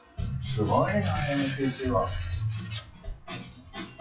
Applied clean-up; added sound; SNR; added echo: classical method WPE with log-MMSE.